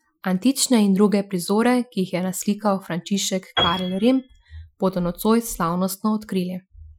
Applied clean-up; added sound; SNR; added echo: classical method Wiener filter.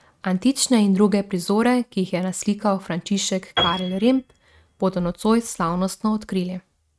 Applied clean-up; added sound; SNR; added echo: neural mask model RNNoise.